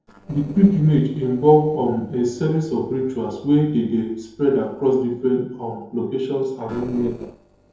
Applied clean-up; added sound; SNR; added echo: neural separator model SepFormer DNS4.